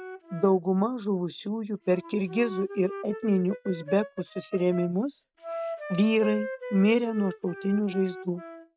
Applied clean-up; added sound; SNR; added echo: neural mask model RNNoise.